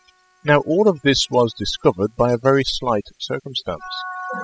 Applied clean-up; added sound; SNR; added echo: classical method spectral subtraction.